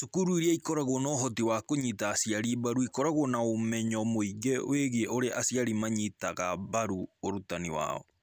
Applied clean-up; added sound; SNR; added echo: none; none; none; none.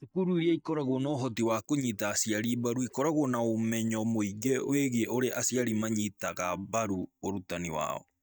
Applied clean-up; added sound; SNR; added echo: neural mask model DeepFilterNet 3.